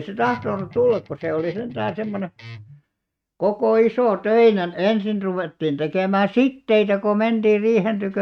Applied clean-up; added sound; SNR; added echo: neural mask model RNNoise.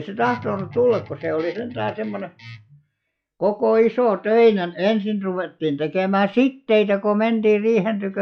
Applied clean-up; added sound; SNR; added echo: classical method log-MMSE.